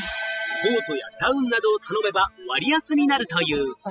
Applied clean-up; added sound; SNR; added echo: classical method spectral subtraction.